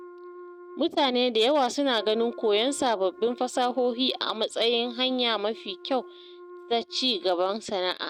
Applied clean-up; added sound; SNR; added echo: neural mask model RNNoise.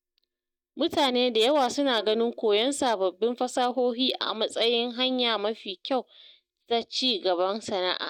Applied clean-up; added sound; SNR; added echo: neural mask model DeepFilterNet 3.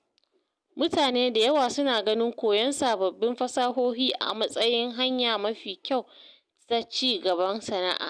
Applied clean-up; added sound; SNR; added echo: none; none; none; none.